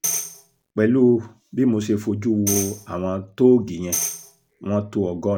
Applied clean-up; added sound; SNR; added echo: none; Tambourine; 9 dB; none.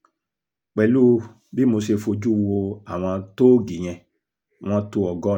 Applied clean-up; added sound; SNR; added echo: none; none; none; none.